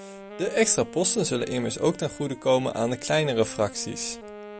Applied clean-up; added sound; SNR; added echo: none; Wind instrument, woodwind instrument; 16 dB; none.